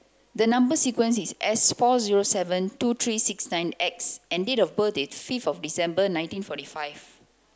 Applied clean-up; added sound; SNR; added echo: none; none; none; none.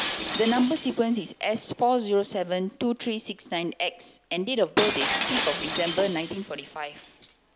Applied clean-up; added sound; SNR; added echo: none; Shatter; 3 dB; none.